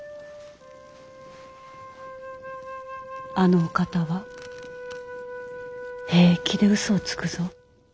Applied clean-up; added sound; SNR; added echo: none; none; none; none.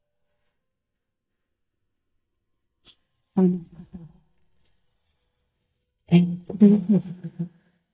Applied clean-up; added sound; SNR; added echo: neural mask model DeepFilterNet 3.